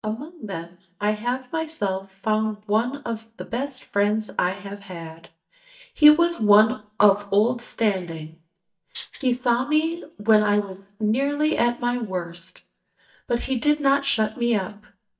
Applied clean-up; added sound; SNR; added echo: neural mask model DeepFilterNet 3.